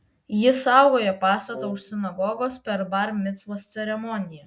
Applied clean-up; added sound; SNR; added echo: none; Wind instrument, woodwind instrument; 14 dB; none.